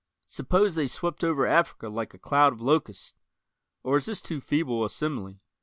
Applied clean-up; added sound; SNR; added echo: none; none; none; none.